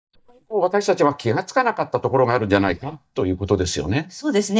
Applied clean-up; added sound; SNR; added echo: neural mask model DeepFilterNet 3.